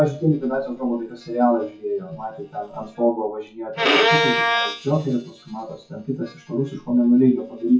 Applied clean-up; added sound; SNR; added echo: classical method WPE with log-MMSE.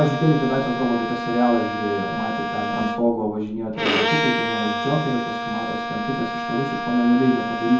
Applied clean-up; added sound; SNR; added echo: none; Bowed string instrument; 3 dB; reverberation time 0.6 s.